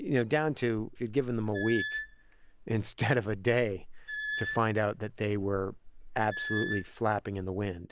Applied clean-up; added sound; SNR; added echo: none; Squeak / Screech; 9 dB; none.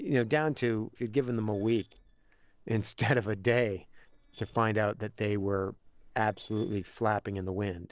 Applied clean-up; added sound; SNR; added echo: neural separator model SepFormer DNS4.